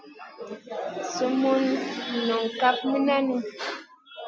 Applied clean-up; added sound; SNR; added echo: none; none; none; none.